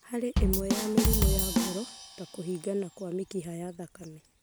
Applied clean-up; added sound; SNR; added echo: none; Bass drum / Drum kit; -5 dB; none.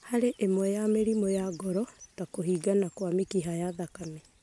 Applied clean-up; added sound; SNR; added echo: none; none; none; none.